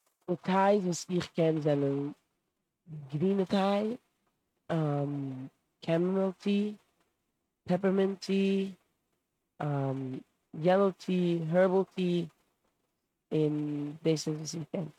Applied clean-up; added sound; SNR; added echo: neural mask model RNNoise.